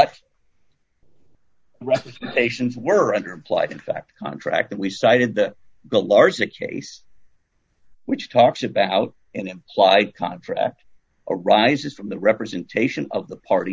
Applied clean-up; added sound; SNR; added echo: none; none; none; none.